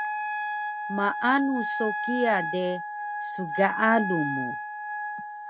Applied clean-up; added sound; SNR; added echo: none; Wind instrument, woodwind instrument; 3 dB; none.